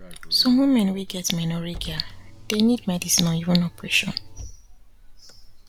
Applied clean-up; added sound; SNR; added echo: none; Car; 16 dB; none.